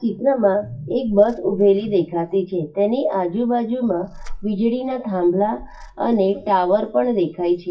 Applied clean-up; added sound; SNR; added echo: classical method WPE with log-MMSE.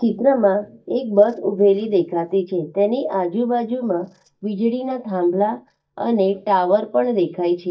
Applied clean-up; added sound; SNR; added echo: neural mask model DeepFilterNet 3.